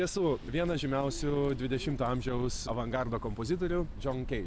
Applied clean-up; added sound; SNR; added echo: none; none; none; none.